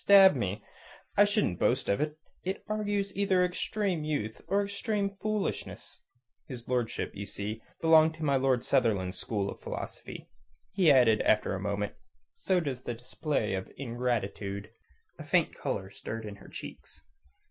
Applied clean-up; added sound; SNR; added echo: none; none; none; none.